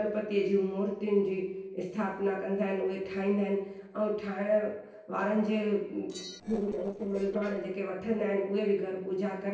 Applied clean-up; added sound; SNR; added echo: neural separator model SepFormer DNS4.